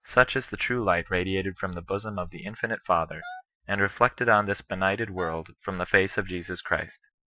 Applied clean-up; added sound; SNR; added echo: classical method Wiener filter.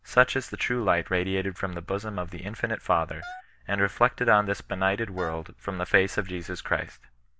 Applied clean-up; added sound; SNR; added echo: none; Wind instrument, woodwind instrument; 17 dB; none.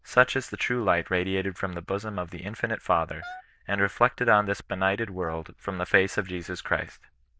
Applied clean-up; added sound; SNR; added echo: neural diffusion model UNIVERSE++.